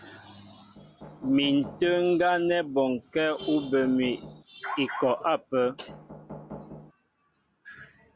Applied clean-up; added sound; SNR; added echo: none; Knock; 16 dB; none.